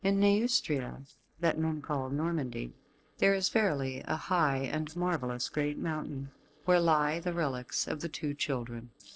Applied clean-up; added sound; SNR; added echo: neural separator model SepFormer DNS4.